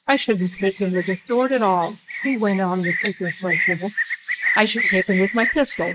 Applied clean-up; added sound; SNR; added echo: neural mask model Resemble Enhance denoiser.